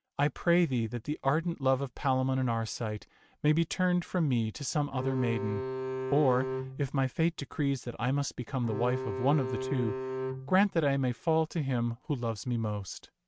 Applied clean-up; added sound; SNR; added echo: neural mask model RNNoise.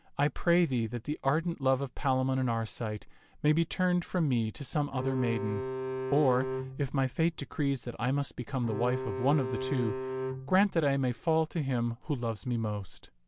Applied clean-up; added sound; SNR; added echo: none; Bowed string instrument; 6 dB; none.